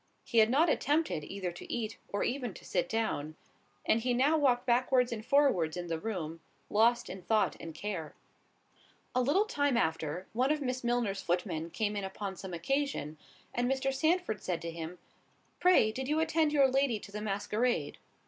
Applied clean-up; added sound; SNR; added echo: none; none; none; none.